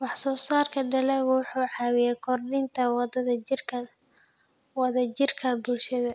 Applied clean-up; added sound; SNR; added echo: none; none; none; none.